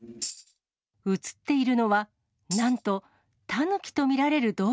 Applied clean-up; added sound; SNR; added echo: neural mask model RNNoise.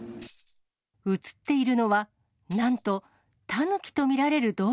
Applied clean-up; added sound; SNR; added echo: none; Tambourine; 11 dB; none.